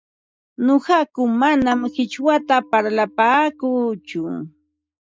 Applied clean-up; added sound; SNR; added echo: neural mask model DeepFilterNet 3.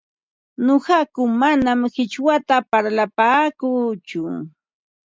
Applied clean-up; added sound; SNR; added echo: none; none; none; none.